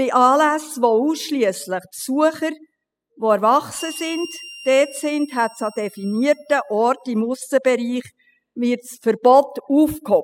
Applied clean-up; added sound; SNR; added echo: classical method spectral subtraction.